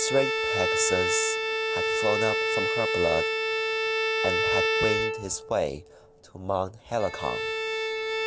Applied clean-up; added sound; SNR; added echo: none; Bowed string instrument; -3 dB; none.